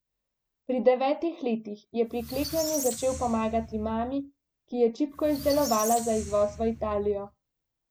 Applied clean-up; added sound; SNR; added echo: none; Squeak; 10 dB; none.